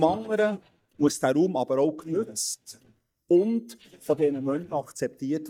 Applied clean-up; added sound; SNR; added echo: neural mask model DeepFilterNet 3.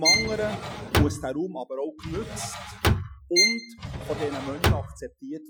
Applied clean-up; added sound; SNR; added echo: classical method Wiener filter.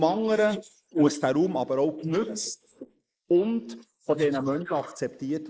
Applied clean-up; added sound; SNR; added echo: neural mask model Resemble Enhance denoiser.